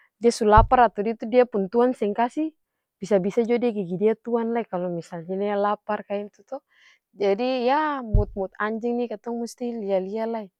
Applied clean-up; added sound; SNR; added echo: none; Bass drum; 6 dB; none.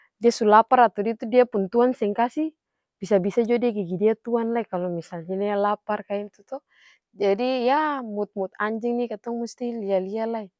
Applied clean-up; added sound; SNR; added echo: none; none; none; none.